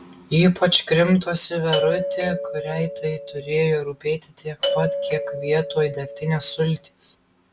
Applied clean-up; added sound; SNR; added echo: none; Doorbell; 5 dB; none.